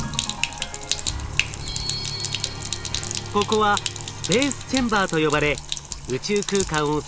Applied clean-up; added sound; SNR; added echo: none; Sink (filling or washing); 5 dB; none.